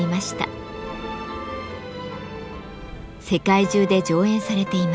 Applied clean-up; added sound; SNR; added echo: none; Piano + Fire; 19 dB; none.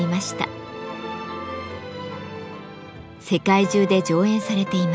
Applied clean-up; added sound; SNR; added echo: none; none; none; none.